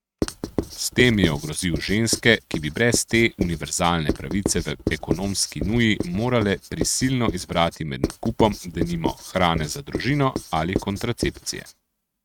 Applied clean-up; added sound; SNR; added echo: neural mask model RNNoise.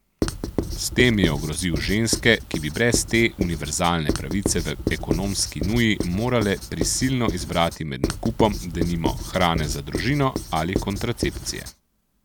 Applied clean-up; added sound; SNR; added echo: none; Writing; 5 dB; none.